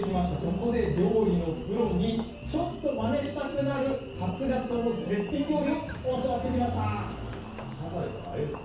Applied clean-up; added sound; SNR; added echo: none; Engine; 11 dB; reverberation time 0.6 s.